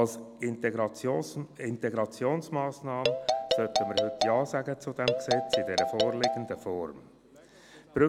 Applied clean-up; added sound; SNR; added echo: none; Marimba, xylophone; -2 dB; none.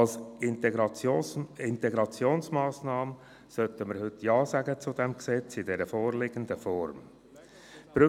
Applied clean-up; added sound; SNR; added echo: none; none; none; none.